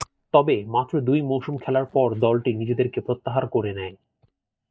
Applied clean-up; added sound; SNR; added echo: neural mask model DeepFilterNet 3.